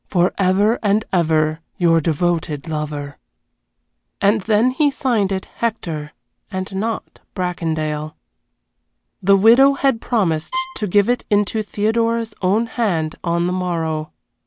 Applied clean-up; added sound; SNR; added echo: none; Bowed string instrument; 11 dB; none.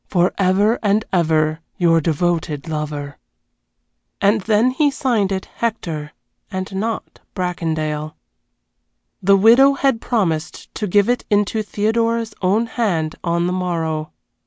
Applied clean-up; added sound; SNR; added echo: none; none; none; none.